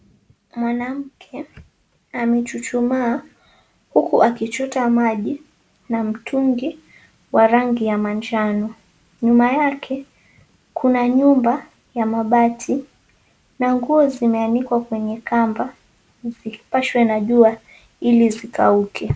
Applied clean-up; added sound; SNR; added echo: none; none; none; none.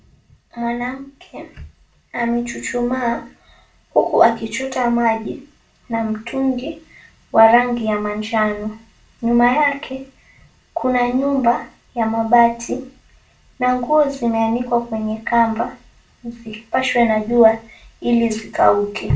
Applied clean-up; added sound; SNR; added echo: none; none; none; reverberation time 0.2 s.